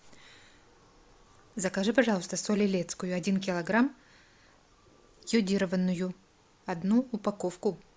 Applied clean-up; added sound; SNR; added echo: none; none; none; none.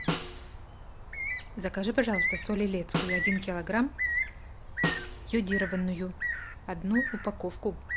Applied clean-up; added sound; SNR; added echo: none; Bird + Snare drum; 1 dB; none.